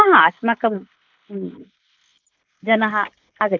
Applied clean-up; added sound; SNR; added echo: neural mask model Resemble Enhance denoiser.